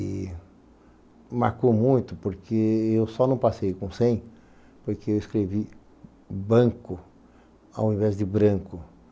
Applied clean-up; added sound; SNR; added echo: none; none; none; none.